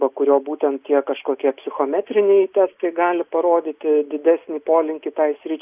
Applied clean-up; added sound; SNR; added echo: neural mask model Resemble Enhance denoiser.